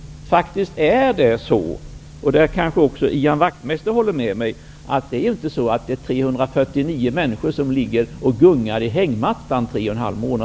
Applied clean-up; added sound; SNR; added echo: none; none; none; none.